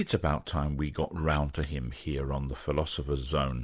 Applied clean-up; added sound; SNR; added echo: none; none; none; none.